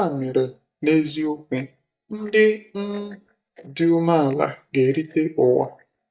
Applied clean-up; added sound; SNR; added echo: neural mask model DeepFilterNet 3.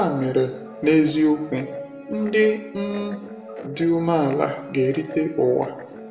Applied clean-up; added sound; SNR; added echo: none; Guitar; 13 dB; reverberation time 0.8 s.